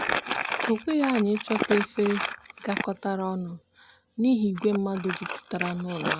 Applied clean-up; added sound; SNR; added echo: none; Crumpling, crinkling; 5 dB; none.